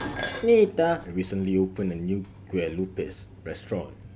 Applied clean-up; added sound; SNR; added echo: none; Dishes, pots, and pans; 14 dB; none.